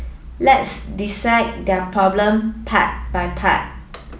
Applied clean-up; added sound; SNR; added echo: none; none; none; none.